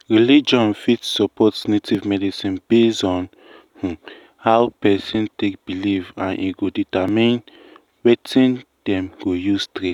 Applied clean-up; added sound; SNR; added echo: none; none; none; none.